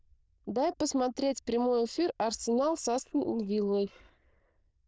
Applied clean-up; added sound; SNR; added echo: neural diffusion model UNIVERSE++.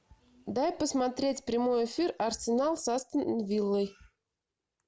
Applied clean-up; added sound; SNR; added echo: none; none; none; none.